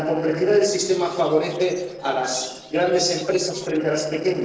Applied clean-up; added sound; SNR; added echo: neural separator model SepFormer DNS4.